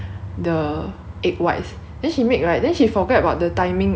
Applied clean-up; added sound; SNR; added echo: none; none; none; none.